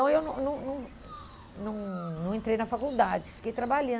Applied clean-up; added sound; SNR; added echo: none; Wind + Chirp, tweet; 17 dB; none.